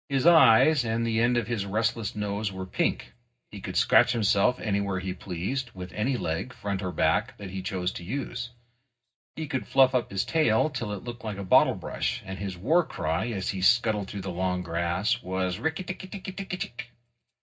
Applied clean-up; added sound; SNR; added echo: none; none; none; reverberation time 0.4 s.